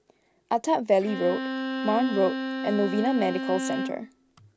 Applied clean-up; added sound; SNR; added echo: none; Bowed string instrument; 5 dB; none.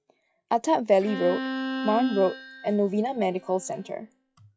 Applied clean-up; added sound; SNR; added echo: classical method log-MMSE.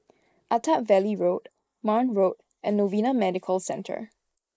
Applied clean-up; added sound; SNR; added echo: neural mask model Resemble Enhance denoiser.